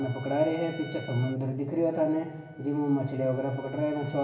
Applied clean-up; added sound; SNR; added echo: none; Trumpet; 20 dB; reverberation time 2.3 s.